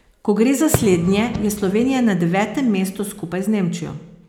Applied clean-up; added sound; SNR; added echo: none; Fireworks; 12 dB; none.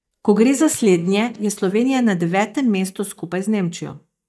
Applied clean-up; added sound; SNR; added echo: neural mask model DeepFilterNet 3.